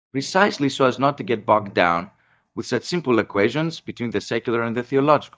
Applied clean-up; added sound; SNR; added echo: neural mask model DeepFilterNet 3.